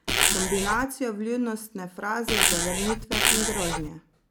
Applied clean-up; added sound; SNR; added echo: none; Zipper (clothing); -5 dB; none.